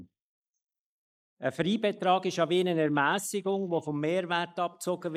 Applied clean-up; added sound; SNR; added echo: neural mask model Resemble Enhance denoiser.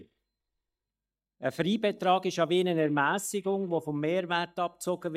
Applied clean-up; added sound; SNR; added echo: neural mask model DeepFilterNet 3.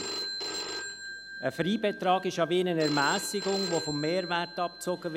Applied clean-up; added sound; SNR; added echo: none; Telephone; 8 dB; none.